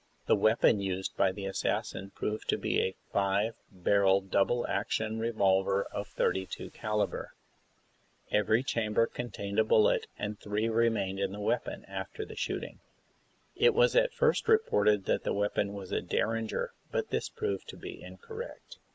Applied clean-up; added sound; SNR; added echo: neural mask model Resemble Enhance denoiser.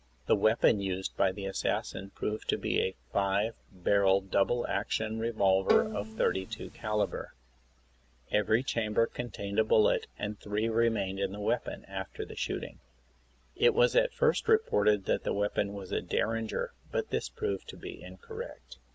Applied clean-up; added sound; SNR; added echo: none; Bowed string instrument; 3 dB; none.